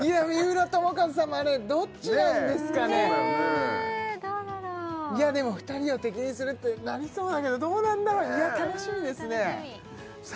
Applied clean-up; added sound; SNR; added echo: none; none; none; none.